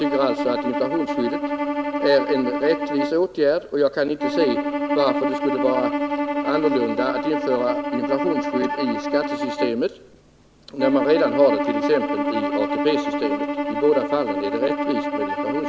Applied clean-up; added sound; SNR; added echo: none; Bowed string instrument; 2 dB; none.